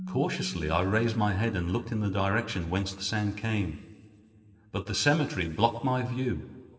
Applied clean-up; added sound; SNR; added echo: none; Keyboard (musical); 17 dB; reverberation time 2.6 s.